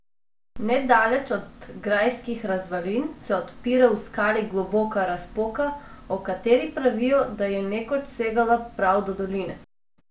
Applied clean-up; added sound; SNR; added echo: none; none; none; none.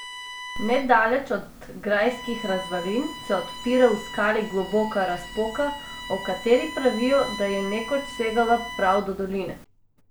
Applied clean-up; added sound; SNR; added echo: none; Bowed string instrument; 13 dB; none.